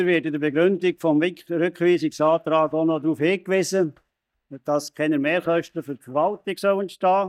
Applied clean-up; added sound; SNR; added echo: neural mask model DeepFilterNet 3.